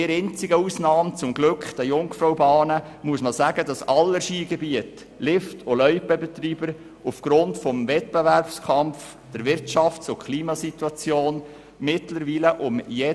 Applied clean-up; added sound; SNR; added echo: none; none; none; none.